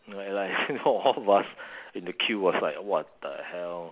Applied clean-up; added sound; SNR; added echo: none; none; none; none.